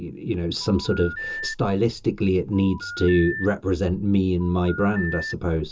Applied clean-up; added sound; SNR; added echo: none; Telephone; 13 dB; reverberation time 0.2 s.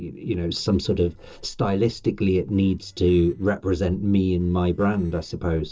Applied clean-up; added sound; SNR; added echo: neural separator model SepFormer DNS4.